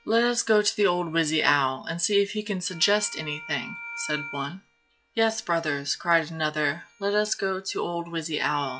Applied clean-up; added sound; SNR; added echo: classical method log-MMSE.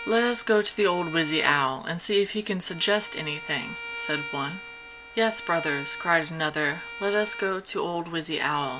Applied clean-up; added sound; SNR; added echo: none; Bowed string instrument; 13 dB; none.